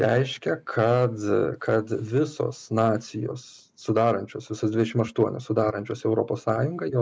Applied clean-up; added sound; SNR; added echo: none; none; none; none.